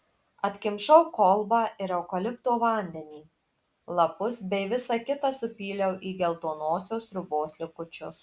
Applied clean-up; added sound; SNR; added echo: none; none; none; none.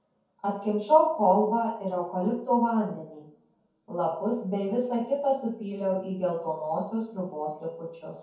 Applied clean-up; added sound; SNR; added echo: none; none; none; reverberation time 0.6 s.